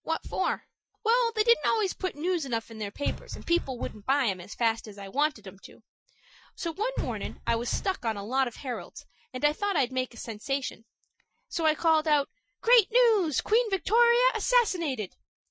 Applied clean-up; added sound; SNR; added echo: classical method Wiener filter.